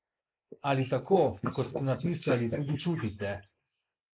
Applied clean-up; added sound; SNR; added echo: neural mask model Resemble Enhance denoiser.